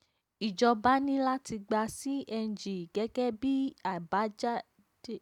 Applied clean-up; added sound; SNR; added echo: none; none; none; none.